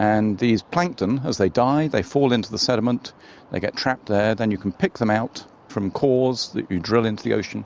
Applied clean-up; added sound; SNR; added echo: none; none; none; none.